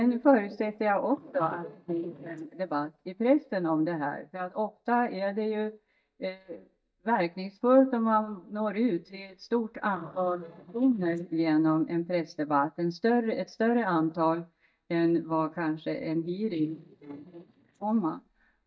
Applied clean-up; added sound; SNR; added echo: neural mask model DeepFilterNet 3.